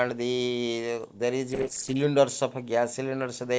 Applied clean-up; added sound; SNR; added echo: neural separator model SepFormer DNS4.